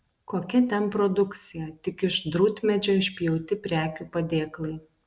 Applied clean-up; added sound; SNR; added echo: none; none; none; none.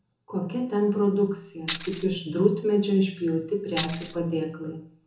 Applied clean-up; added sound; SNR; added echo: none; Tambourine; 9 dB; reverberation time 0.7 s.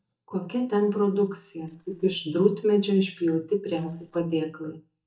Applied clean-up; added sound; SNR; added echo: neural mask model DeepFilterNet 3.